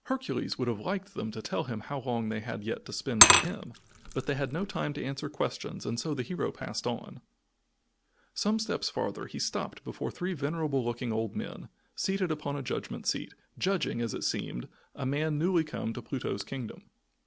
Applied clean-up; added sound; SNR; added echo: none; Glass / Liquid; -5 dB; none.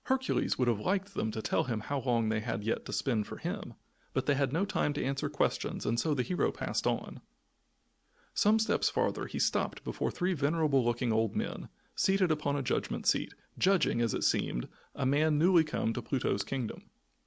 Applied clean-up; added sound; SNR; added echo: none; none; none; none.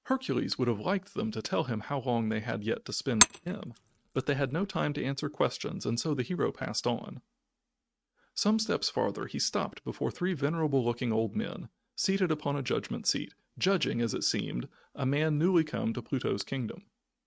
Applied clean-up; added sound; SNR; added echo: neural mask model RNNoise.